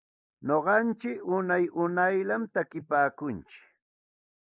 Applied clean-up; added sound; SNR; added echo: neural mask model Resemble Enhance denoiser.